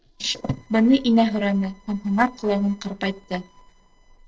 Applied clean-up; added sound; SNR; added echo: neural separator model SepFormer DNS4.